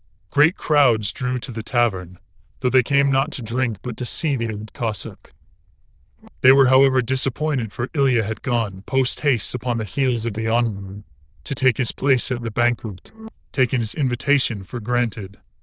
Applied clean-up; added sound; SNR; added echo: neural diffusion model UNIVERSE++.